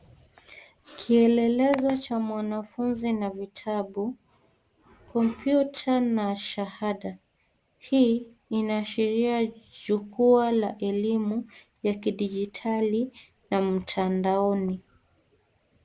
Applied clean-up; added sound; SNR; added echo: none; none; none; none.